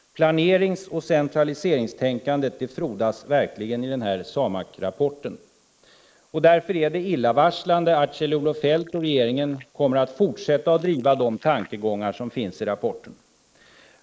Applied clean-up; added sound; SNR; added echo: neural mask model Resemble Enhance denoiser.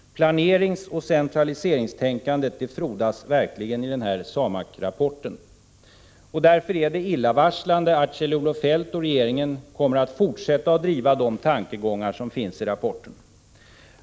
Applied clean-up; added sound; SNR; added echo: none; none; none; none.